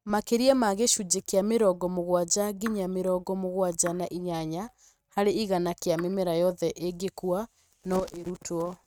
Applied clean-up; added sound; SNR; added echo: neural mask model RNNoise.